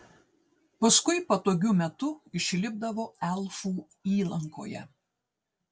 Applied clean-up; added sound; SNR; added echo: none; none; none; none.